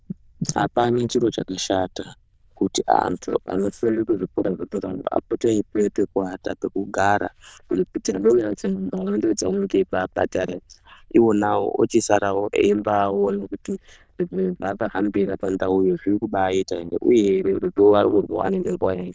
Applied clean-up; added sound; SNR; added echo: neural diffusion model UNIVERSE++.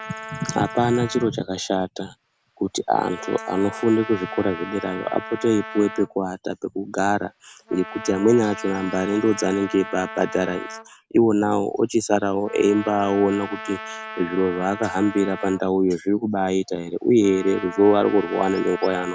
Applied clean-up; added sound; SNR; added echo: none; Trumpet; 14 dB; none.